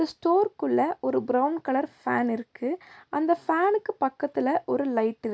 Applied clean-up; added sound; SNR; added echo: none; none; none; none.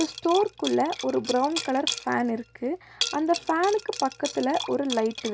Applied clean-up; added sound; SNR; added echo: none; Liquid; 10 dB; none.